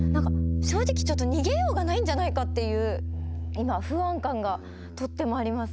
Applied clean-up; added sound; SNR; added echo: none; Bass guitar; -1 dB; none.